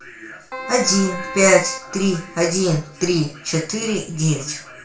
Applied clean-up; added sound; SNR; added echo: none; Keyboard (musical); 13 dB; reverberation time 0.3 s.